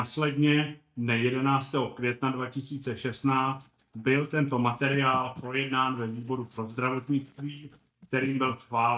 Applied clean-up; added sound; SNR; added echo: neural mask model DeepFilterNet 3.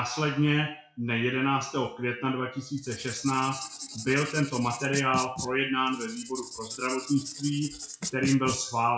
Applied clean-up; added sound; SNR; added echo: classical method WPE with log-MMSE.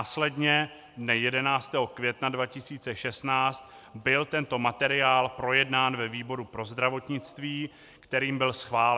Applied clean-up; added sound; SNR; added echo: none; none; none; none.